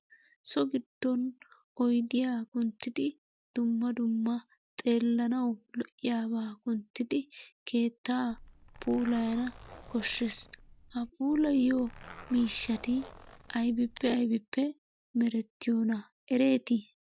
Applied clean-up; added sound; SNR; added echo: none; Zipper (clothing); 19 dB; none.